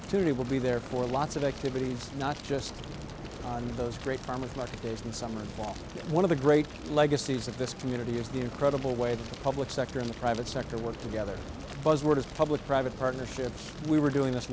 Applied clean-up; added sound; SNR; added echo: none; Fire; 12 dB; none.